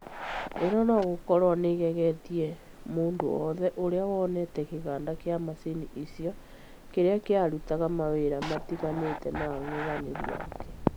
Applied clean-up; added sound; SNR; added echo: none; Ocean; 16 dB; none.